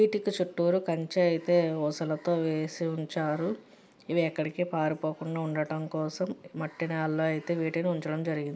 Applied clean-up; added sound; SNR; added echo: none; none; none; none.